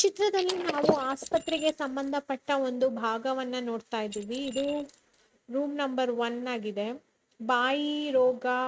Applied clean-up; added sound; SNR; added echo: neural mask model RNNoise.